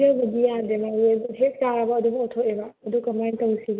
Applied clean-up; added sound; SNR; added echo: none; none; none; none.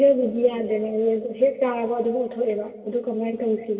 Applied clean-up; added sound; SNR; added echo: none; none; none; reverberation time 1.6 s.